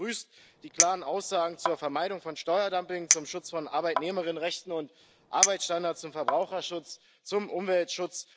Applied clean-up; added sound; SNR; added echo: none; Chink, clink; 2 dB; none.